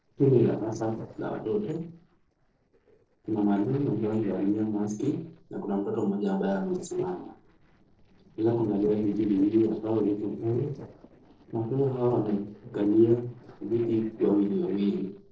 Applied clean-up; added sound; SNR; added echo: neural separator model SepFormer DNS4.